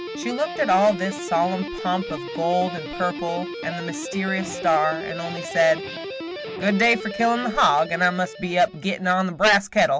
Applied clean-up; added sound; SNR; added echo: none; Guitar; 10 dB; none.